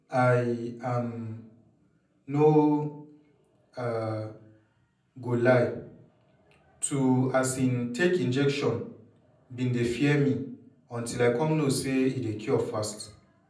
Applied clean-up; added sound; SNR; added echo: none; none; none; reverberation time 0.6 s.